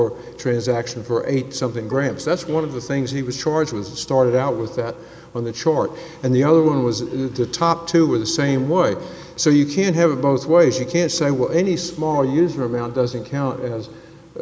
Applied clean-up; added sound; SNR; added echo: none; Bowed string instrument; 19 dB; none.